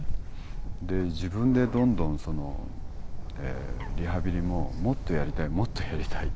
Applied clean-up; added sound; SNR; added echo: none; Bird; 0 dB; none.